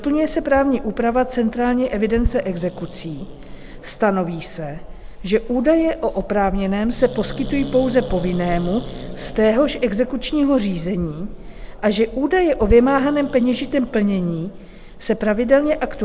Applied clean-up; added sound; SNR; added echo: none; Growling; 11 dB; none.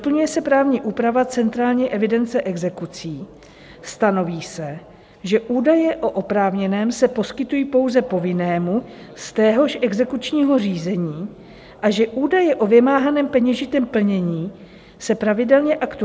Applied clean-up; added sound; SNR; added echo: none; none; none; none.